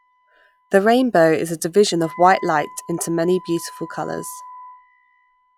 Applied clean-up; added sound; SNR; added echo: classical method log-MMSE.